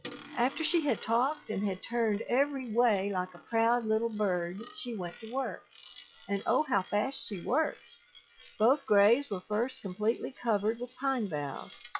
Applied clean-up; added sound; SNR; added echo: classical method log-MMSE.